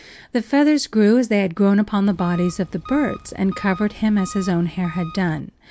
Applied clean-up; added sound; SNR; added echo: none; Engine; 18 dB; none.